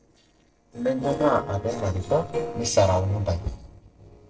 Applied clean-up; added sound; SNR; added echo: neural separator model SepFormer DNS4.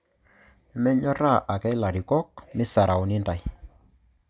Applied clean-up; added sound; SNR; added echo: none; none; none; none.